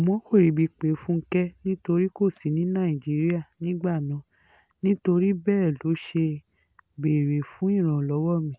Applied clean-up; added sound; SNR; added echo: none; none; none; none.